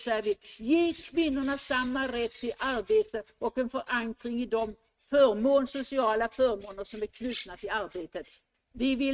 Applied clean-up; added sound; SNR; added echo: neural mask model RNNoise.